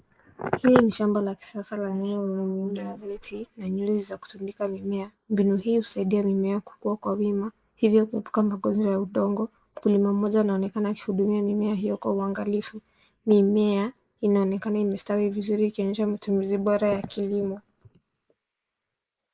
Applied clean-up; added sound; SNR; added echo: neural mask model Resemble Enhance denoiser.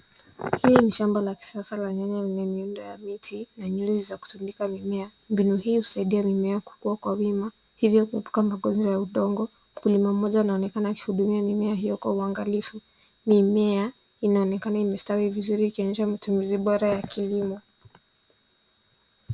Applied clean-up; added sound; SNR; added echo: none; none; none; none.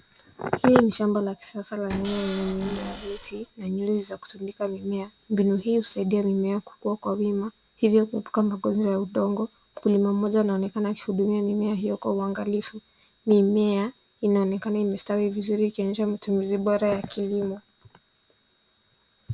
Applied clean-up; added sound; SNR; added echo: none; Cupboard open or close / Door; 11 dB; none.